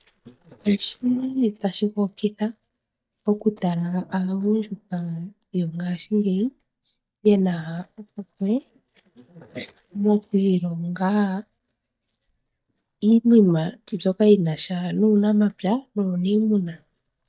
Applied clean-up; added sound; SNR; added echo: neural mask model DeepFilterNet 3.